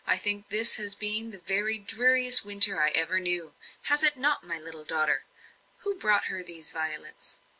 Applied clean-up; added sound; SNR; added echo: none; none; none; none.